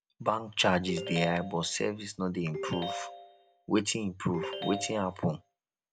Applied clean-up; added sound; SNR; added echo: none; Ringtone; 8 dB; none.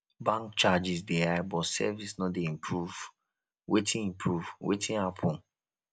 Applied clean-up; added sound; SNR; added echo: none; none; none; none.